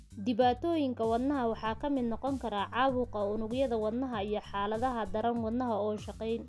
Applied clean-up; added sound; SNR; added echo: none; Bass guitar + Wind; 14 dB; none.